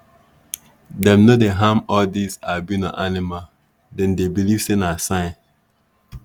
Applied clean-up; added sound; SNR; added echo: none; none; none; none.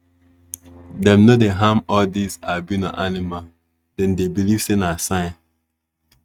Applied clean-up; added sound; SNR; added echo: neural mask model RNNoise.